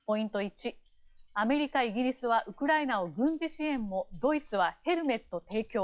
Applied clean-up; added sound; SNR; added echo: classical method log-MMSE.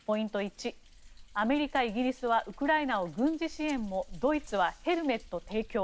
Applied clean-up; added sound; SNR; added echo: none; Thunder; 18 dB; none.